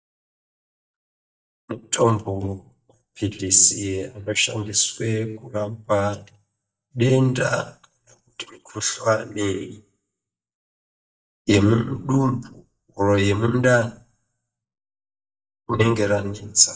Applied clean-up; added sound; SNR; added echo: neural mask model DeepFilterNet 3.